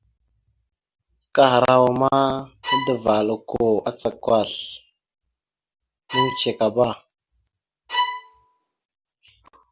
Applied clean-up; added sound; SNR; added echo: none; Bowed string instrument; 5 dB; none.